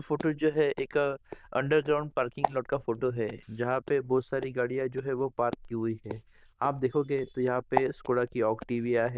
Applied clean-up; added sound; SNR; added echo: neural diffusion model UNIVERSE++.